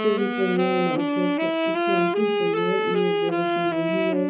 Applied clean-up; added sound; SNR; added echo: none; Wind instrument, woodwind instrument; -3 dB; reverberation time 0.3 s.